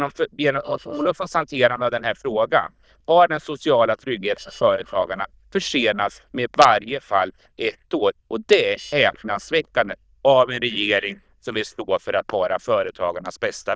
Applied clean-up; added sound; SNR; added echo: neural diffusion model UNIVERSE++.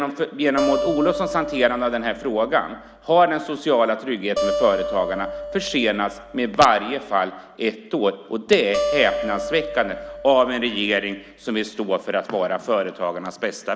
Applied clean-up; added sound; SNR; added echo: none; Acoustic guitar; 7 dB; none.